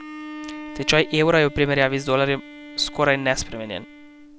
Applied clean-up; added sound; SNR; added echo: none; Bowed string instrument; 16 dB; none.